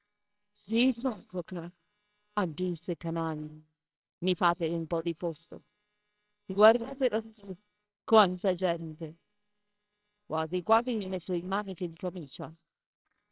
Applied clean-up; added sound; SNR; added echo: neural separator model SepFormer WHAMR!.